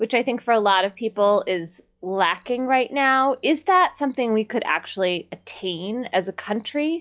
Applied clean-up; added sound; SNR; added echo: classical method log-MMSE.